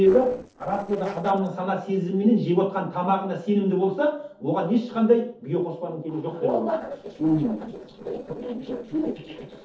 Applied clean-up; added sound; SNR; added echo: neural separator model SepFormer DNS4.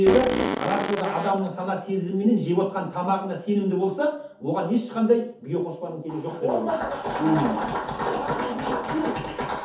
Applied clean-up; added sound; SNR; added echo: none; Fart; 2 dB; reverberation time 0.5 s.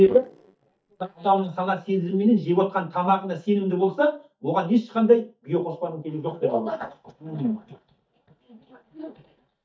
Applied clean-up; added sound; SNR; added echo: neural mask model DeepFilterNet 3.